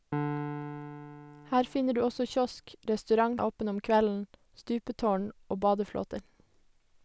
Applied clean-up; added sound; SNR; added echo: none; Piano; 9 dB; none.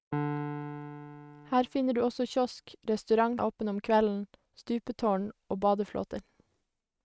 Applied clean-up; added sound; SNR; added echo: neural mask model RNNoise.